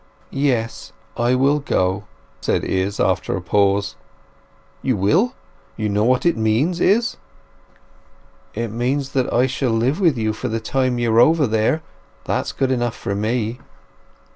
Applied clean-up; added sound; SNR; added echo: none; none; none; none.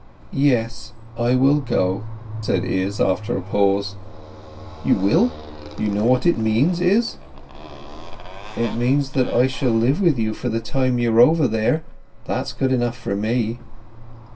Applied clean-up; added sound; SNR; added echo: none; Motorcycle; 16 dB; reverberation time 0.2 s.